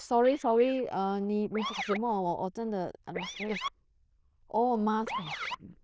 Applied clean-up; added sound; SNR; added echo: neural diffusion model UNIVERSE++.